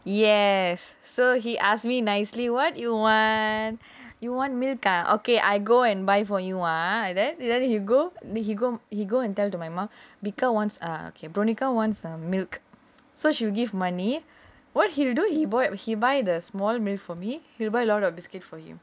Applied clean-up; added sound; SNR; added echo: none; none; none; none.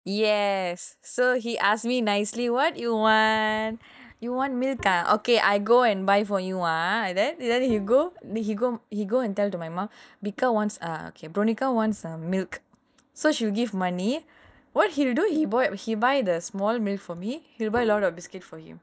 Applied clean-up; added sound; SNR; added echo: neural mask model DeepFilterNet 3.